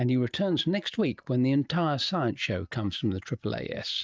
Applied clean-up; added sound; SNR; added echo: neural mask model DeepFilterNet 3.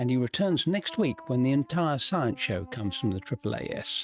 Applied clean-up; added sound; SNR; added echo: neural mask model RNNoise.